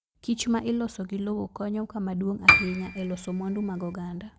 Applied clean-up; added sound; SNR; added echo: none; Piano; -4 dB; none.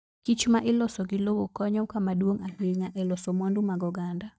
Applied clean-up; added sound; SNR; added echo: neural mask model DeepFilterNet 3.